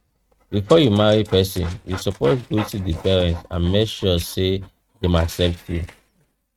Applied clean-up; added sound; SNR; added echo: neural mask model RNNoise.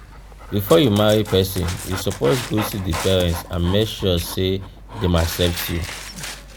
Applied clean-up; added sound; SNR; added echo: none; Dog; 12 dB; none.